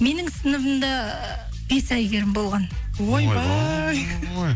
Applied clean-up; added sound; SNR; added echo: none; none; none; none.